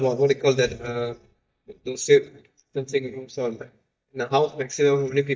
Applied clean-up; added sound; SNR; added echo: neural mask model DeepFilterNet 3.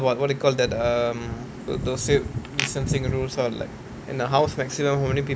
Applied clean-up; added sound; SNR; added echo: none; none; none; none.